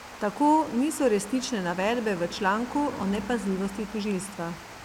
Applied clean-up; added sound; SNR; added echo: none; Water; 14 dB; none.